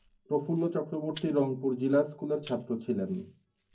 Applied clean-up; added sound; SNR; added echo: none; Rattle (instrument); 14 dB; reverberation time 0.4 s.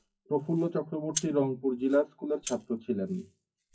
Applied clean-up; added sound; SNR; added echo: classical method WPE with log-MMSE.